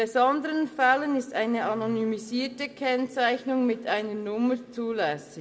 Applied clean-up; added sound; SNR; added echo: none; none; none; reverberation time 1.1 s.